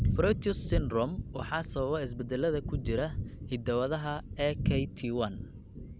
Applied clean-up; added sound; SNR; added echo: none; Thunder; 3 dB; none.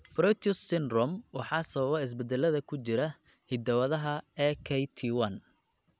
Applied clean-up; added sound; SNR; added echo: none; none; none; none.